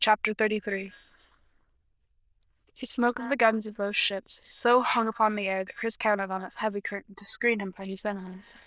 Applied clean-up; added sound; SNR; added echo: neural diffusion model UNIVERSE++.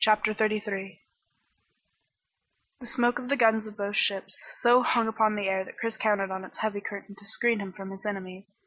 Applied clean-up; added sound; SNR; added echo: none; none; none; none.